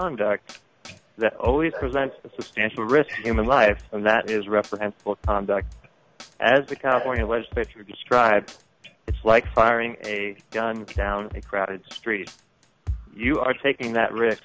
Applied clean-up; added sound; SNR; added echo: none; Drum kit; 13 dB; none.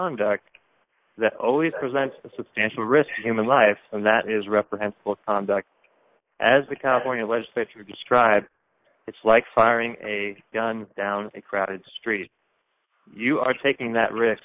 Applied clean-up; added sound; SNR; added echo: neural mask model Resemble Enhance denoiser.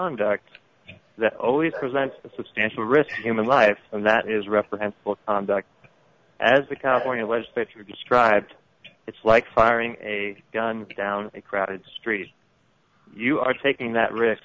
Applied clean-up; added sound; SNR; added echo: none; none; none; none.